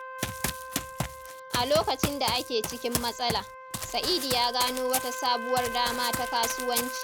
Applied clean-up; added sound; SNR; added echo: none; Run + Trumpet; 4 dB; none.